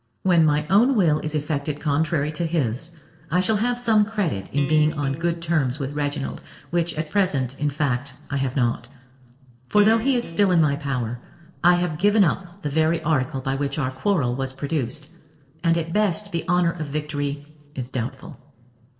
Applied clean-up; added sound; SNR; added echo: neural separator model SepFormer DNS4.